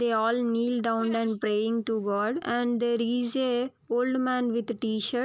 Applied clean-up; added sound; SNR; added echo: neural mask model Resemble Enhance denoiser.